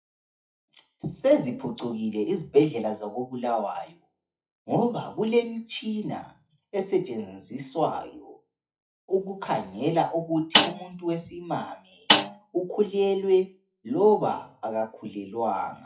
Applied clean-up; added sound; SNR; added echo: classical method WPE with log-MMSE.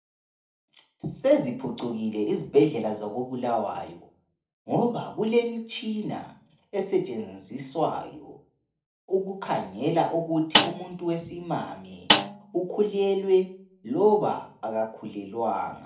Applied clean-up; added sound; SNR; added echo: none; Snare drum; -1 dB; reverberation time 0.4 s.